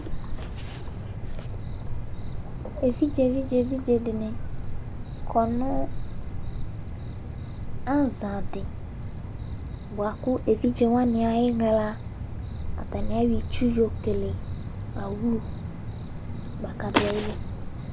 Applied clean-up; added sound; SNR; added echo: none; Cricket; 2 dB; none.